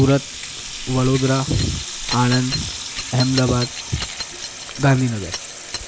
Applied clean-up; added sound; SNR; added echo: none; Sink (filling or washing) / Water tap, faucet + Keys jangling; 8 dB; none.